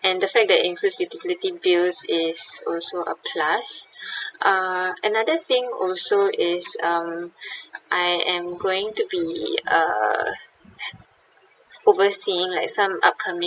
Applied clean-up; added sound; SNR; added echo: none; none; none; none.